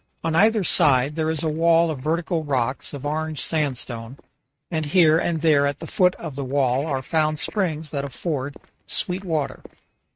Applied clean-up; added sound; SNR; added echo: neural mask model RNNoise.